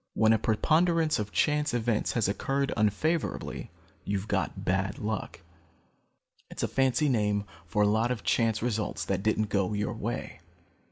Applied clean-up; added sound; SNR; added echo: none; none; none; none.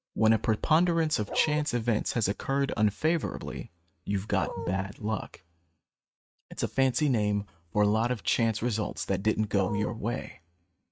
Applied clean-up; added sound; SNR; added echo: neural mask model RNNoise.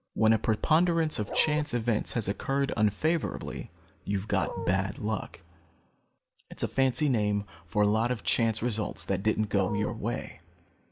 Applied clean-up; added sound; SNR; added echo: none; Bark; 7 dB; none.